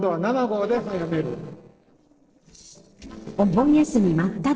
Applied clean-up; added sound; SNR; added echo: neural separator model SepFormer DNS4.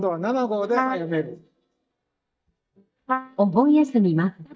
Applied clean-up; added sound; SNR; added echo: neural mask model DeepFilterNet 3.